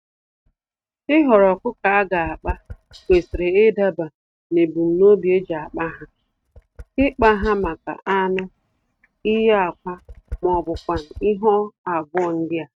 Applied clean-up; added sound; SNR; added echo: neural mask model RNNoise.